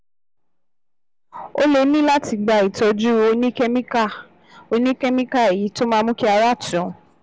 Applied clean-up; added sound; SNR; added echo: none; none; none; none.